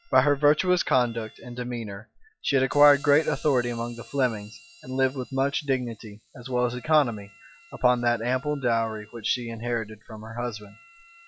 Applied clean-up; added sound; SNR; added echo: classical method log-MMSE.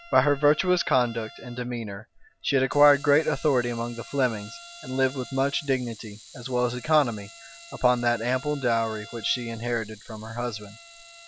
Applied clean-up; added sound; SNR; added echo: none; Bowed string instrument + Camera; 20 dB; none.